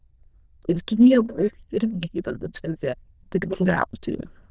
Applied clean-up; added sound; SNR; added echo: neural diffusion model UNIVERSE++.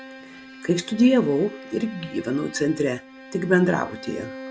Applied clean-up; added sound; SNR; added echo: none; Bowed string instrument; 16 dB; none.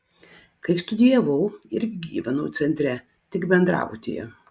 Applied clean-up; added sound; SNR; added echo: none; none; none; none.